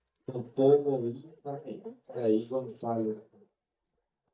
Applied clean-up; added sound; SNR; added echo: neural mask model DeepFilterNet 3.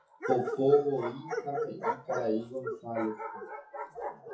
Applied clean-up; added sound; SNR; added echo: classical method WPE with log-MMSE.